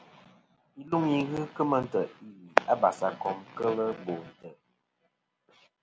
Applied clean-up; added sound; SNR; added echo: none; none; none; none.